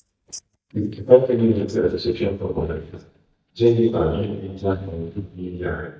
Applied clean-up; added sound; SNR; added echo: neural mask model DeepFilterNet 3.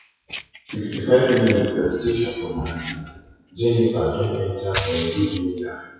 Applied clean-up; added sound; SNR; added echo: classical method WPE with log-MMSE.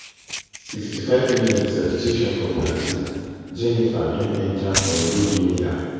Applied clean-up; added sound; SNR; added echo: none; Fire; 10 dB; reverberation time 2.2 s.